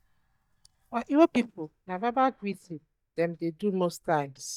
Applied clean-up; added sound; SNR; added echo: neural mask model DeepFilterNet 3.